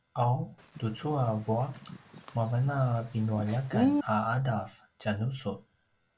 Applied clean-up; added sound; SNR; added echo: none; Bird; 4 dB; reverberation time 0.2 s.